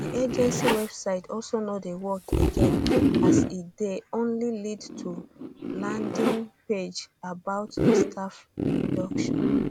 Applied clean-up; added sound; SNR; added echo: none; Zipper (clothing); -4 dB; none.